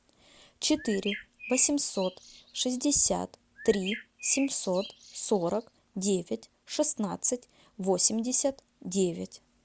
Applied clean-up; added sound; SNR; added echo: none; Bird; 13 dB; none.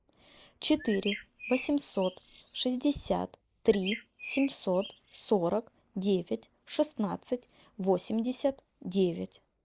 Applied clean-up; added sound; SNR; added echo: neural mask model Resemble Enhance denoiser.